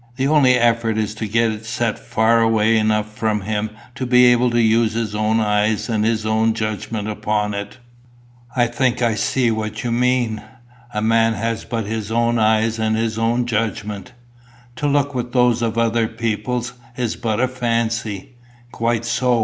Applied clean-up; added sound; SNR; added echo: none; none; none; none.